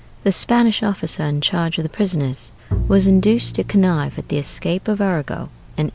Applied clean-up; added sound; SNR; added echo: none; Bowed string instrument; 9 dB; none.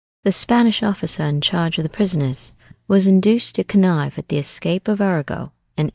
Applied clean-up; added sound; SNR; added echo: neural mask model DeepFilterNet 3.